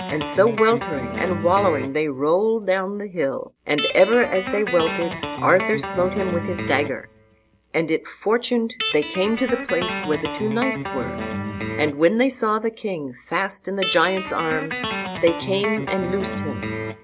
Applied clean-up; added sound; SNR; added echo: none; Guitar; 7 dB; none.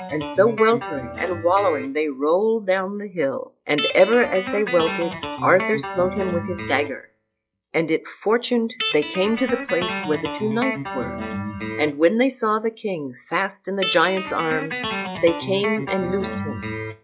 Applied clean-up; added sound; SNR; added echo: classical method log-MMSE.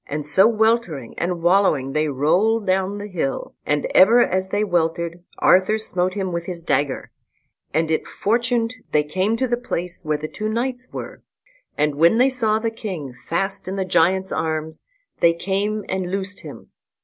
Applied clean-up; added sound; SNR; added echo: none; none; none; none.